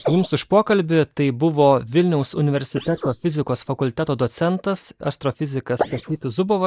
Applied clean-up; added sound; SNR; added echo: neural mask model Resemble Enhance denoiser.